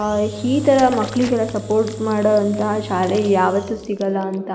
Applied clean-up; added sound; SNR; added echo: none; Engine / Drill; 14 dB; none.